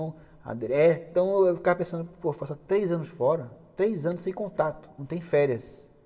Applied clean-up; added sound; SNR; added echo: none; none; none; reverberation time 1.0 s.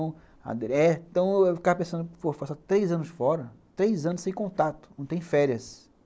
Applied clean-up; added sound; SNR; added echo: none; none; none; none.